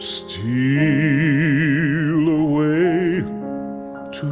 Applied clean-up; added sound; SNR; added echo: none; none; none; none.